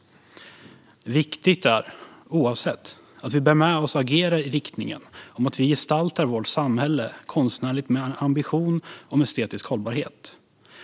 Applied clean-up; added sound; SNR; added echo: none; none; none; none.